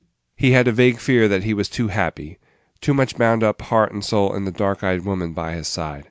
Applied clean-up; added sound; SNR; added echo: none; none; none; none.